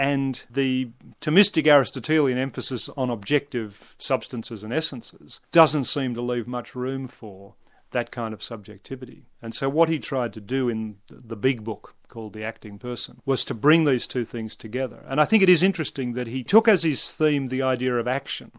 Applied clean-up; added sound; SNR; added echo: none; none; none; none.